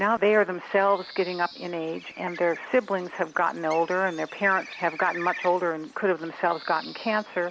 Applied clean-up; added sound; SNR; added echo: none; Bird; 17 dB; none.